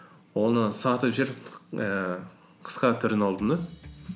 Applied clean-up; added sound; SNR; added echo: none; none; none; none.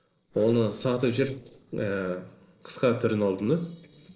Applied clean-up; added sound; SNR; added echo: neural separator model SepFormer DNS4.